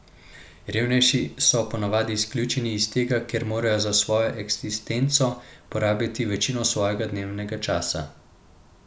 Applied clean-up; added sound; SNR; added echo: none; none; none; none.